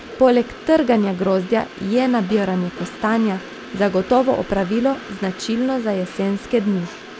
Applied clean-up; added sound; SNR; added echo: none; Train; 15 dB; none.